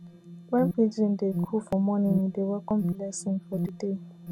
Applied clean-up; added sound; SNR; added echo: none; Alarm; 7 dB; none.